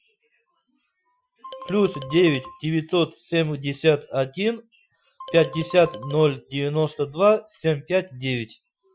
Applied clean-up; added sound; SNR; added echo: classical method Wiener filter.